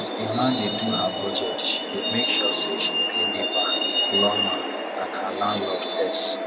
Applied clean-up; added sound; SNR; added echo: none; Truck; -3 dB; none.